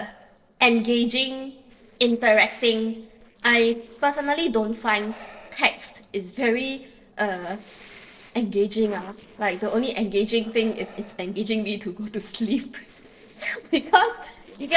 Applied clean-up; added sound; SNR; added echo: neural separator model SepFormer DNS4.